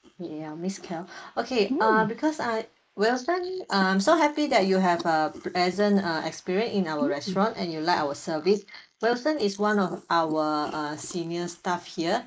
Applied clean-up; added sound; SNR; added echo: neural mask model Resemble Enhance denoiser.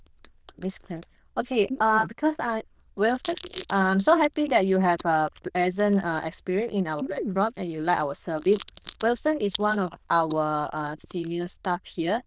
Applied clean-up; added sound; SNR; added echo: neural diffusion model UNIVERSE++.